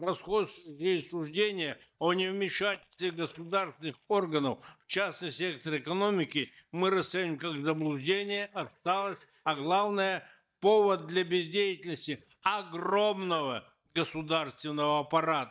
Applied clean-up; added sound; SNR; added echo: neural mask model DeepFilterNet 3.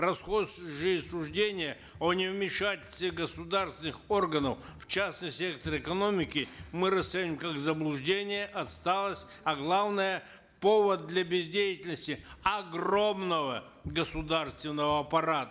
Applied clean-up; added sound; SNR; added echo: none; none; none; none.